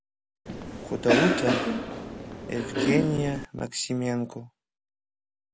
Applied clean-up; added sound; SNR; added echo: none; Cough; -2 dB; none.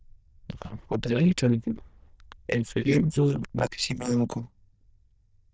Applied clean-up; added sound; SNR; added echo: neural diffusion model UNIVERSE++.